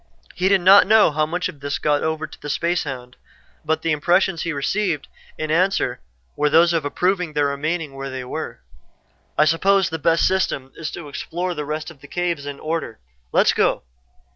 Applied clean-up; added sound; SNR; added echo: none; none; none; none.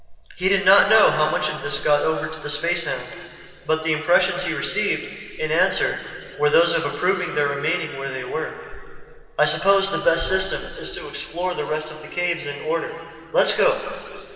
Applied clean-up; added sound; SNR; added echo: none; none; none; reverberation time 2.5 s.